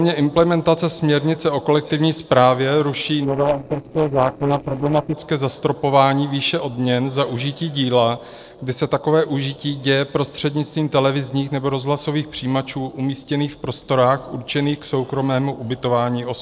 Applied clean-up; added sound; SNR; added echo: neural separator model SepFormer DNS4.